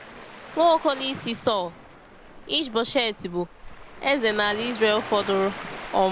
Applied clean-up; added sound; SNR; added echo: none; Waves, surf; 14 dB; none.